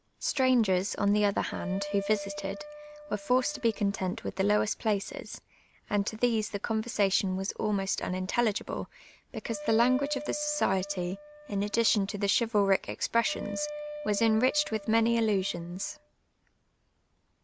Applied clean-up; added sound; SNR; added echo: none; Wind instrument, woodwind instrument; 13 dB; none.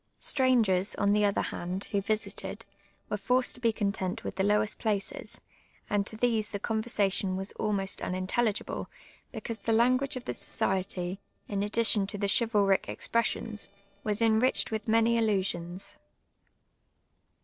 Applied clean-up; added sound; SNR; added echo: neural separator model SepFormer DNS4.